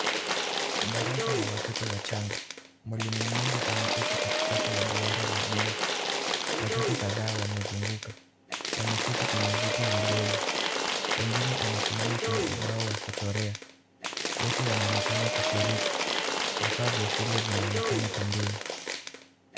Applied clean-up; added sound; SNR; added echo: none; Applause / Crowd / Cheering; -4 dB; none.